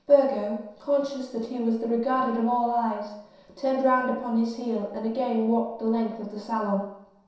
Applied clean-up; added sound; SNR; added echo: none; none; none; reverberation time 0.7 s.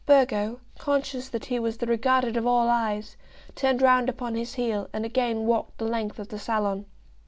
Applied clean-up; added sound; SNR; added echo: none; none; none; none.